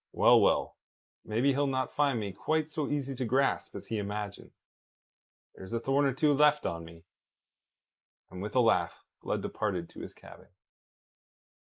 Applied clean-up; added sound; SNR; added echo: neural mask model Resemble Enhance denoiser.